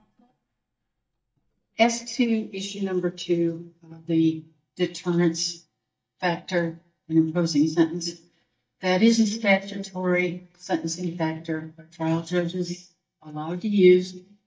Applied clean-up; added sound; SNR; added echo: neural mask model DeepFilterNet 3.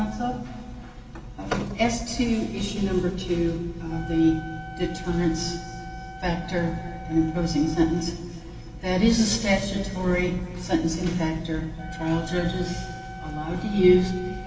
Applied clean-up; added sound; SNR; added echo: none; Wind instrument, woodwind instrument; 18 dB; reverberation time 2.2 s.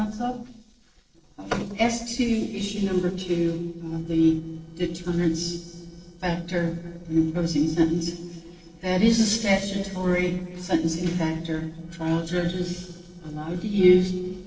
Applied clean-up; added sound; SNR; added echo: neural separator model SepFormer DNS4.